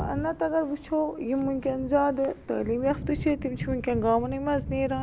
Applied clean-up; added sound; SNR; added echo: none; Thunder / Wind; 10 dB; none.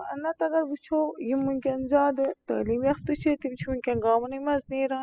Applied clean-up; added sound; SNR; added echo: classical method spectral subtraction.